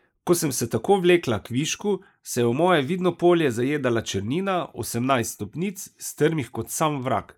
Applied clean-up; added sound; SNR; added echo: neural mask model Resemble Enhance denoiser.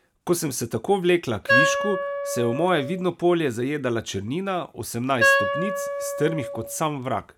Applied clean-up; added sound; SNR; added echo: none; Wind instrument, woodwind instrument; 0 dB; none.